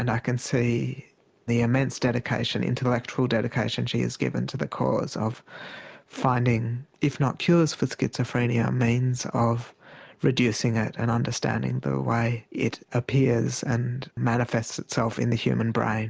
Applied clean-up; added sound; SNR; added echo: none; none; none; none.